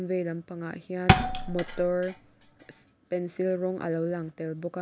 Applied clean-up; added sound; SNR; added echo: none; Thump, thud; -1 dB; none.